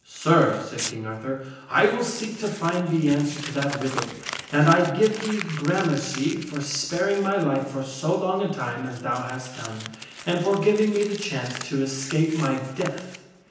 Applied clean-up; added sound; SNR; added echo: none; Crumpling, crinkling; 14 dB; reverberation time 0.9 s.